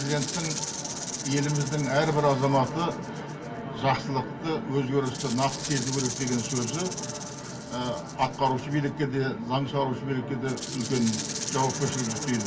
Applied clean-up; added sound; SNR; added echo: none; Rattle (instrument); 10 dB; reverberation time 0.2 s.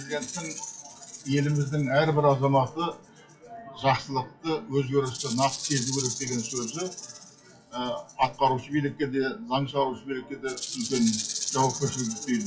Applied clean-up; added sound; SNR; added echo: classical method WPE with log-MMSE.